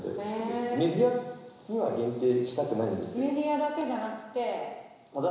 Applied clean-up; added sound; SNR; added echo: none; none; none; reverberation time 1.0 s.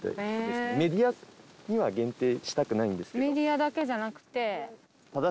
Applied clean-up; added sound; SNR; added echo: none; none; none; none.